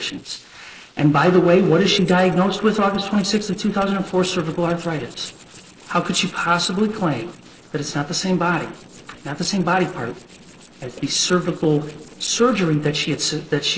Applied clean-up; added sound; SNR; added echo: neural separator model SepFormer DNS4.